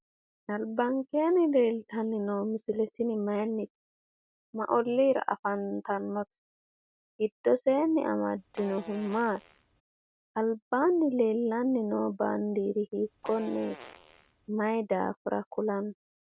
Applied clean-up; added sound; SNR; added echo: none; Fart; 19 dB; none.